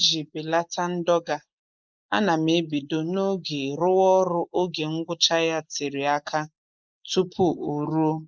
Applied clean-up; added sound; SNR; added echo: neural mask model Resemble Enhance denoiser.